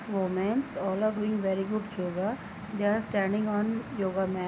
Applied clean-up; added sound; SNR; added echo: none; none; none; none.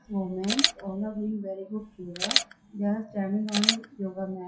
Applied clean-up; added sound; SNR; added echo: classical method WPE with log-MMSE.